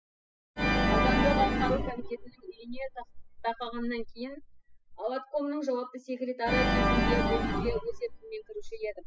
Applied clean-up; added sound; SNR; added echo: classical method spectral subtraction.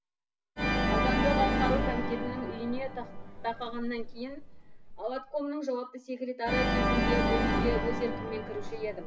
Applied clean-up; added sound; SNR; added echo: none; Organ; -4 dB; none.